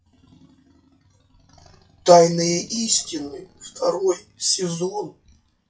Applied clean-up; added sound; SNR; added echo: classical method WPE with log-MMSE.